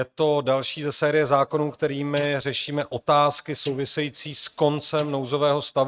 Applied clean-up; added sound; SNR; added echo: neural mask model RNNoise.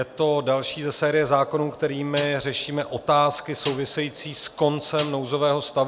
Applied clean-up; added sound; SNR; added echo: none; Snare drum; 13 dB; none.